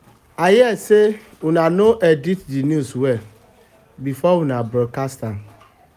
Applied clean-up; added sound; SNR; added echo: none; none; none; none.